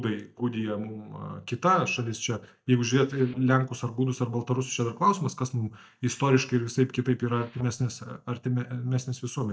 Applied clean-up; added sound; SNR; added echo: neural mask model DeepFilterNet 3.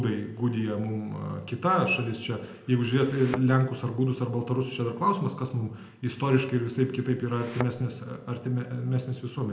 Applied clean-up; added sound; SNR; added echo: none; Thump, thud; 12 dB; reverberation time 0.8 s.